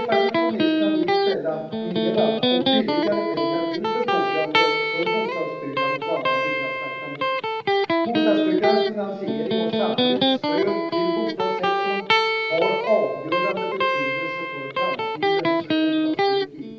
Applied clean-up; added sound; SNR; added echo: none; Electric guitar; -4 dB; reverberation time 0.8 s.